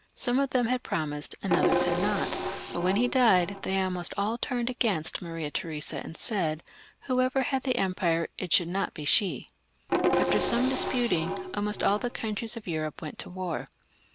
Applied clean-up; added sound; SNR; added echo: none; Percussion; -3 dB; none.